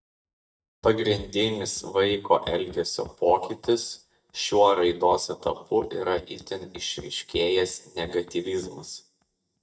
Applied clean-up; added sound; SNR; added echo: neural mask model DeepFilterNet 3.